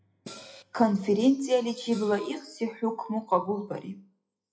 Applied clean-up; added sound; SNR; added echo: classical method WPE with log-MMSE.